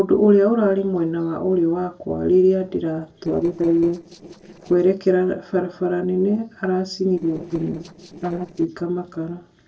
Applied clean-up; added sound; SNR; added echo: neural separator model SepFormer DNS4.